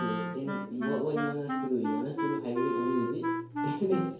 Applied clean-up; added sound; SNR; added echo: none; Wind instrument, woodwind instrument; 1 dB; reverberation time 2.4 s.